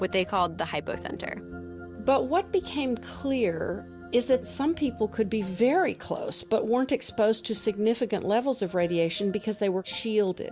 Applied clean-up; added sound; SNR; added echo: none; none; none; none.